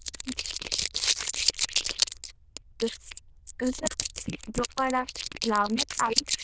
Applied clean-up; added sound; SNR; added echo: neural diffusion model UNIVERSE++.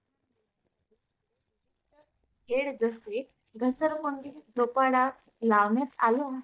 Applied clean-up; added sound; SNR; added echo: neural mask model DeepFilterNet 3.